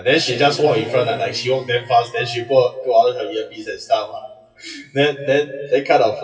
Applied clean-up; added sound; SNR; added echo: classical method WPE with log-MMSE.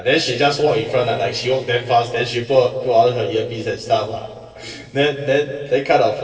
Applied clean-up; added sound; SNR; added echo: neural separator model SepFormer DNS4.